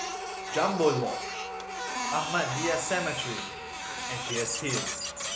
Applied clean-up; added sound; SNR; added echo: none; Printer; 2 dB; none.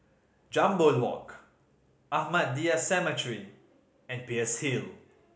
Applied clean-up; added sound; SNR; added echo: none; none; none; none.